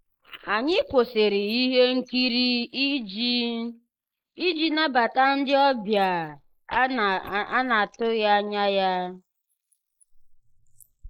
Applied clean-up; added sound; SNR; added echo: neural mask model Resemble Enhance denoiser.